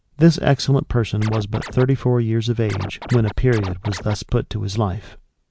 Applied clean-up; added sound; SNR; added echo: none; Scratching (performance technique); 13 dB; none.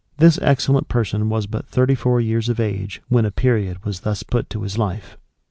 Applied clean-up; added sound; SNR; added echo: none; none; none; none.